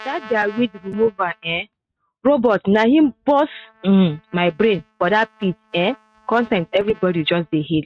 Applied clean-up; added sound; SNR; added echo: neural mask model RNNoise.